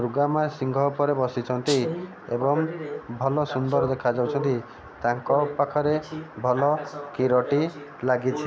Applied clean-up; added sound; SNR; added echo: none; Rattle (instrument); 10 dB; none.